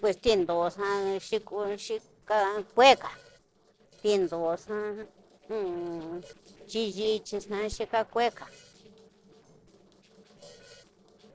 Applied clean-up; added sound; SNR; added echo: neural separator model SepFormer DNS4.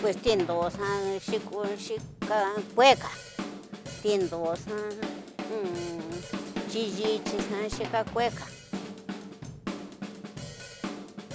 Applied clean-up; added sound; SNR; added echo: none; Drum kit; 8 dB; none.